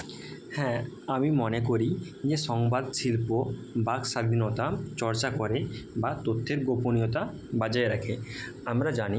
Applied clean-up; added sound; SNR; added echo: none; none; none; none.